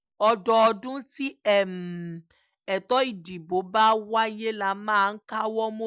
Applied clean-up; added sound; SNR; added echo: none; none; none; none.